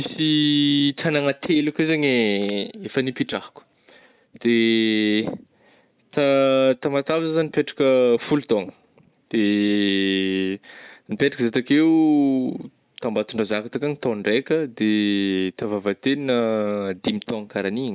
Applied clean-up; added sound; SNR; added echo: none; none; none; none.